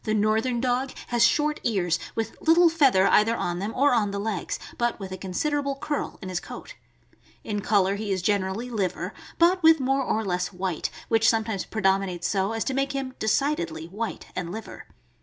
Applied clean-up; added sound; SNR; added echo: none; none; none; none.